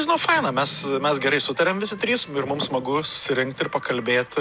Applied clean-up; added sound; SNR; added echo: none; none; none; none.